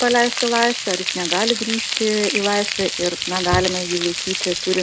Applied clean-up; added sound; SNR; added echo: none; Frying (food); 3 dB; none.